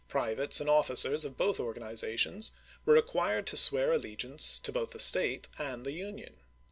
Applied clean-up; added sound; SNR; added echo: none; none; none; none.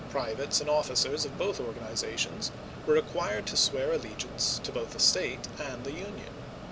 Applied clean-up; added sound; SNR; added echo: none; Mechanisms; 10 dB; none.